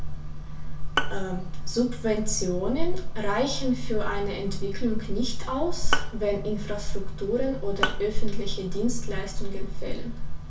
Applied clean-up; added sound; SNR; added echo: none; Bowed string instrument; 12 dB; reverberation time 0.2 s.